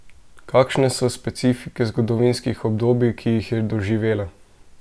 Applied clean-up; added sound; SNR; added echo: none; none; none; none.